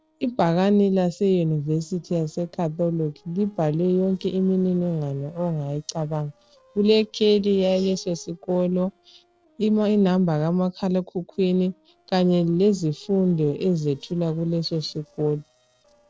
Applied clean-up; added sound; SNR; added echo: neural separator model SepFormer DNS4.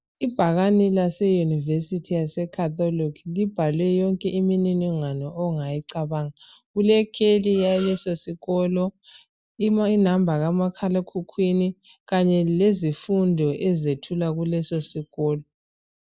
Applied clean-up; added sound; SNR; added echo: none; none; none; none.